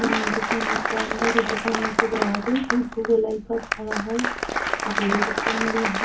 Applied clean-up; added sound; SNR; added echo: none; Applause; 0 dB; reverberation time 0.3 s.